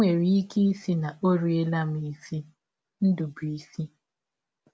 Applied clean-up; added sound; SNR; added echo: none; none; none; none.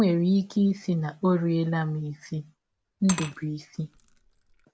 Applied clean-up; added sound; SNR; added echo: none; Glass / Liquid; 16 dB; none.